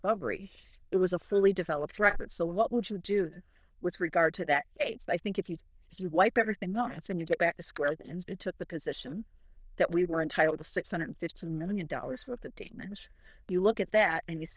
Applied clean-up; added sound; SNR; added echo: neural diffusion model UNIVERSE++.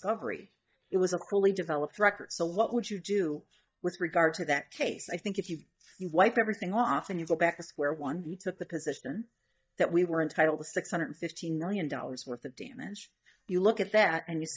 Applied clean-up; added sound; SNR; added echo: neural mask model DeepFilterNet 3.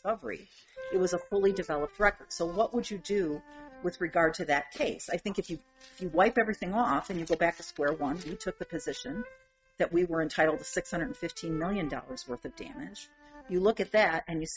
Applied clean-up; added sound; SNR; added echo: neural mask model RNNoise.